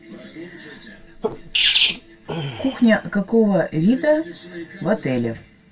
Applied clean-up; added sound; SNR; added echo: none; Sneeze; 3 dB; reverberation time 0.1 s.